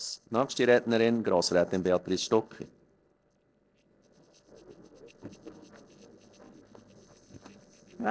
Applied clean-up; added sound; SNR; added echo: neural separator model SepFormer DNS4.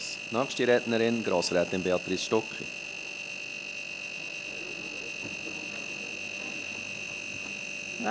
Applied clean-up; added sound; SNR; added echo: none; Engine; 5 dB; none.